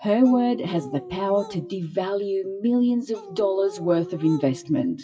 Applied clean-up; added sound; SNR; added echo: classical method WPE with log-MMSE.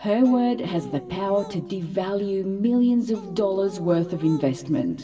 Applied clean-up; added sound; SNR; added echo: none; Dog; 16 dB; reverberation time 2.0 s.